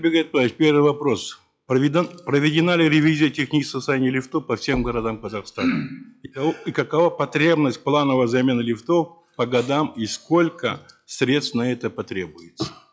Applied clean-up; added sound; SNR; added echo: classical method log-MMSE.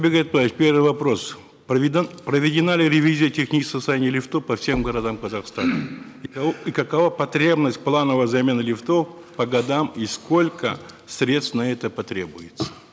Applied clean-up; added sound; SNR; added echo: none; Knock; 18 dB; none.